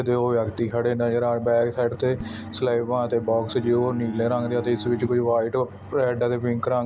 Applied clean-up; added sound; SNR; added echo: none; Bowed string instrument + Dishes, pots, and pans; 17 dB; none.